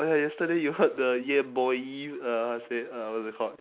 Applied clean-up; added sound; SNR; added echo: neural mask model Resemble Enhance denoiser.